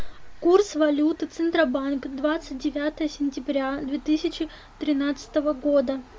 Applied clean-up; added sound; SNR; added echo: none; none; none; none.